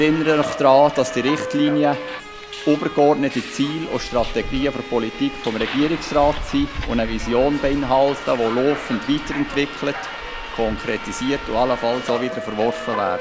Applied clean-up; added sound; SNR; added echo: none; Subway, metro, underground; 9 dB; none.